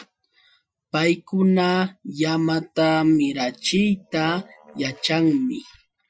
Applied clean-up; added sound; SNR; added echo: classical method Wiener filter.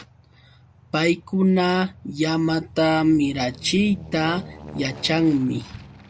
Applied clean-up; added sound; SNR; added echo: none; Aircraft; 19 dB; none.